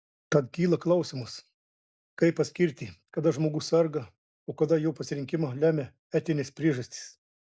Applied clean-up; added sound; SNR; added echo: none; none; none; none.